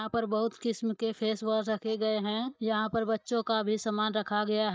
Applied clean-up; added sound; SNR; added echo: neural mask model DeepFilterNet 3.